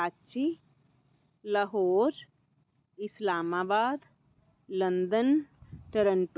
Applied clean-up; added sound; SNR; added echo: none; none; none; none.